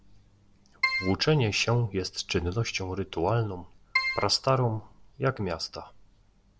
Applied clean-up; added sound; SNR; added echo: none; Keyboard (musical); -1 dB; none.